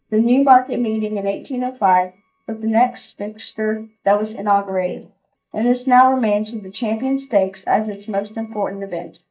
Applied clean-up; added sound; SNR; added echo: neural mask model DeepFilterNet 3.